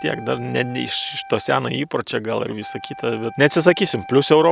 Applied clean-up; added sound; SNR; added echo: none; Wind instrument, woodwind instrument; 17 dB; none.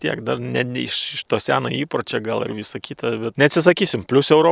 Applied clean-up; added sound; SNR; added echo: none; none; none; none.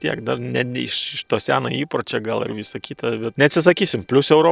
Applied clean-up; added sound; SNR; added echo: neural separator model SepFormer DNS4.